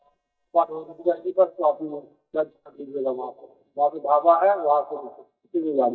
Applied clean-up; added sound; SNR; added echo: neural mask model DeepFilterNet 3.